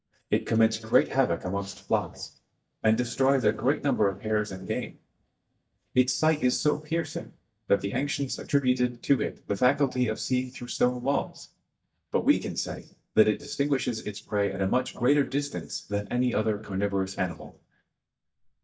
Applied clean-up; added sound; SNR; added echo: neural mask model DeepFilterNet 3.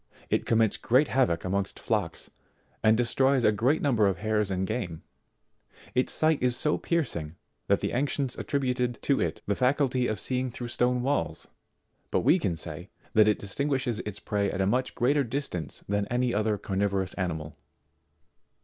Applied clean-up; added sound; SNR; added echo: none; none; none; none.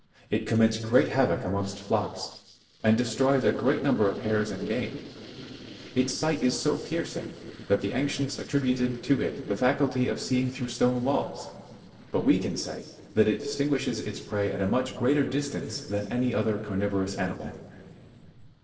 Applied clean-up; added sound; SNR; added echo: neural separator model SepFormer DNS4.